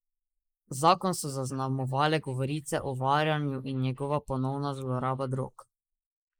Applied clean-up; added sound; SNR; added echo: neural mask model Resemble Enhance denoiser.